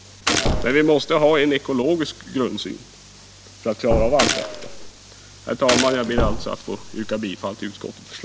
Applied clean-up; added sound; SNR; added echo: none; Thump, thud + Gunshot, gunfire; 2 dB; none.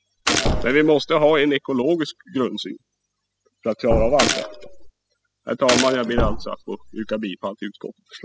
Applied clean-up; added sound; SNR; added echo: classical method spectral subtraction.